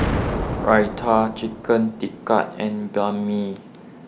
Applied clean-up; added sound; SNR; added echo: none; Explosion; 7 dB; none.